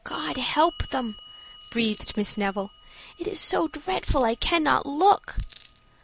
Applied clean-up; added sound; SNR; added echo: none; Coin (dropping) + Clock; 15 dB; none.